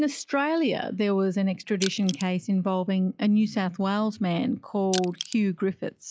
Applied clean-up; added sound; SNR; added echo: classical method log-MMSE.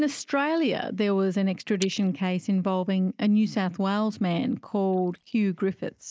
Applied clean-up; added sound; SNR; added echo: neural mask model DeepFilterNet 3.